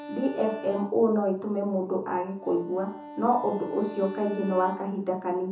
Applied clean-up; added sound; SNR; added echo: none; Wind instrument, woodwind instrument; 16 dB; reverberation time 0.6 s.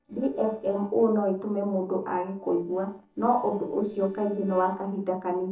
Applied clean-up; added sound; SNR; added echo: neural separator model SepFormer DNS4.